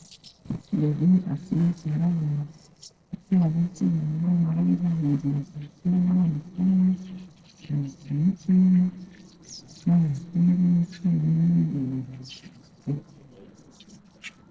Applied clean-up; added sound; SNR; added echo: neural separator model SepFormer DNS4.